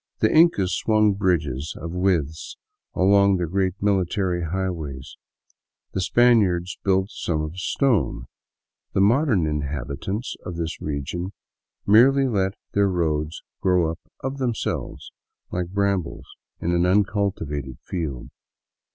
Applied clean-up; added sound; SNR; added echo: none; none; none; none.